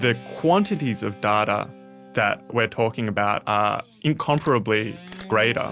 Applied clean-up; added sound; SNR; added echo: none; Guitar + Mechanisms; 19 dB; none.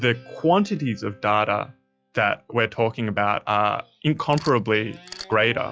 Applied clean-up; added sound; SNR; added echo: classical method log-MMSE.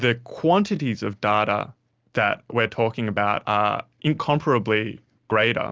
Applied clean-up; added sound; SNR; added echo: none; none; none; none.